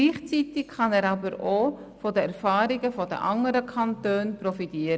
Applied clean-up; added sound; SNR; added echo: none; none; none; none.